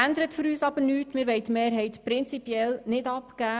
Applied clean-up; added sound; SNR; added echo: none; none; none; none.